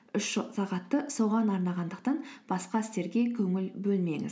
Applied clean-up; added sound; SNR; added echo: none; none; none; none.